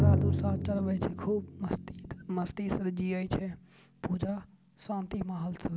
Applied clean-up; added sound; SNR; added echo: none; Drum; 0 dB; none.